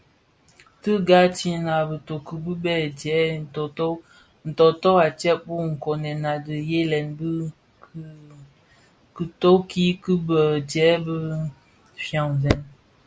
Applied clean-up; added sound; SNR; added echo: none; none; none; none.